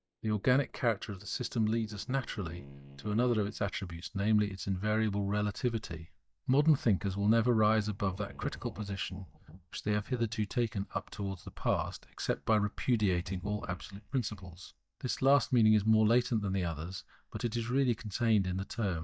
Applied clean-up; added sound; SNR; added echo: neural mask model DeepFilterNet 3.